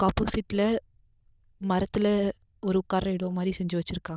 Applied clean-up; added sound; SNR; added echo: neural diffusion model UNIVERSE++.